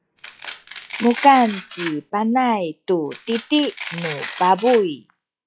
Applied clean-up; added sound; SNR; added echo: classical method log-MMSE.